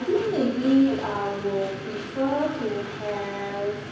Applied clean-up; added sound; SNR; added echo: none; Train; 12 dB; reverberation time 0.9 s.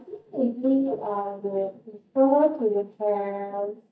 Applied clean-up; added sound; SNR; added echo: neural mask model DeepFilterNet 3.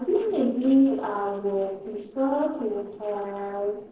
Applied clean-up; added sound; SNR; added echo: neural separator model SepFormer DNS4.